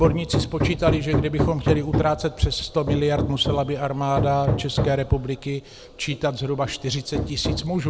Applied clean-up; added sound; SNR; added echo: none; Hammer; 3 dB; none.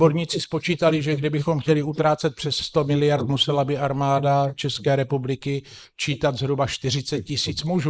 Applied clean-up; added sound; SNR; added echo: neural mask model Resemble Enhance denoiser.